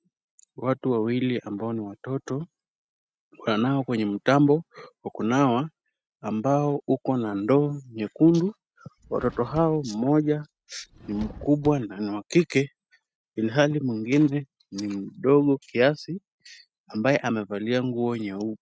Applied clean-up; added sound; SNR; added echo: neural mask model RNNoise.